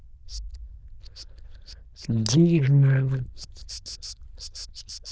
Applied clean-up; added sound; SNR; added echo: neural diffusion model UNIVERSE++.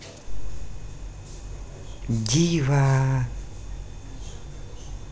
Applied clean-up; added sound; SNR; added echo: none; none; none; none.